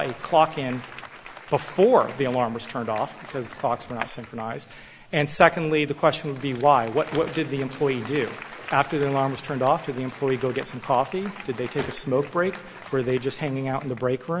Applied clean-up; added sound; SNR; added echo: none; Applause; 18 dB; none.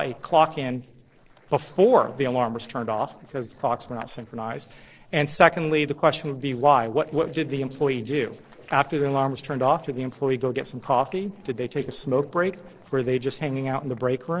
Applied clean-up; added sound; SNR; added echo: neural separator model SepFormer DNS4.